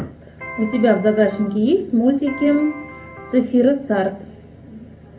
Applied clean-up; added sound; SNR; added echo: none; Electric guitar; 15 dB; reverberation time 0.3 s.